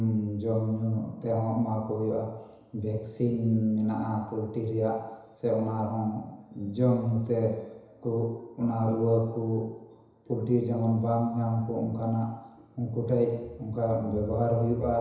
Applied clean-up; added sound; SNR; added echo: none; none; none; reverberation time 1.0 s.